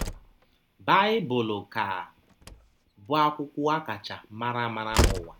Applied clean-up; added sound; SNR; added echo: none; Slam; 5 dB; none.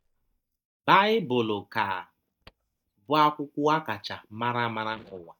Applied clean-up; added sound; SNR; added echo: neural mask model DeepFilterNet 3.